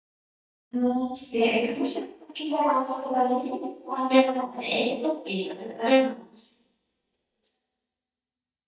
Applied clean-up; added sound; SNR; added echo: neural mask model DeepFilterNet 3.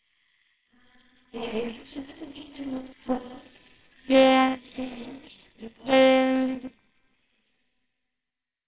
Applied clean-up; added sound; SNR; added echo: neural separator model SepFormer WHAMR!.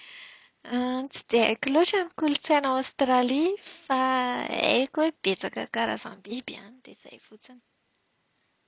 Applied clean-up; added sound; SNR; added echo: none; none; none; none.